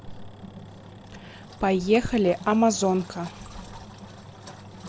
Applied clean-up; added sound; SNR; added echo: none; Engine; 16 dB; none.